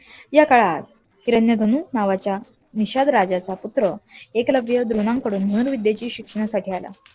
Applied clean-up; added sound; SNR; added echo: neural separator model SepFormer DNS4.